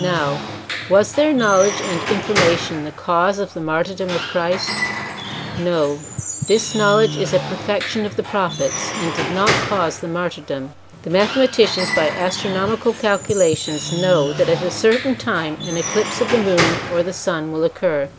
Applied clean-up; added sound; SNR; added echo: none; Squeak / Wood; 7 dB; none.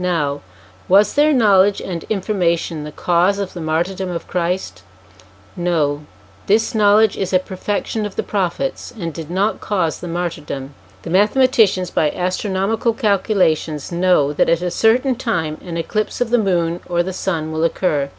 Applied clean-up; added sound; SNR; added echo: none; none; none; none.